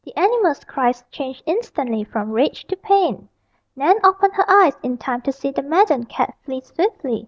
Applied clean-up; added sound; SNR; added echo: none; none; none; none.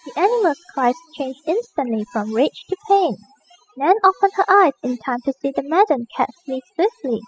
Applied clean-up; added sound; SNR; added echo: classical method spectral subtraction.